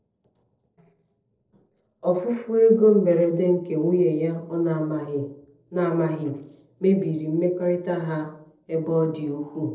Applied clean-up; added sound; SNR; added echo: neural separator model SepFormer DNS4.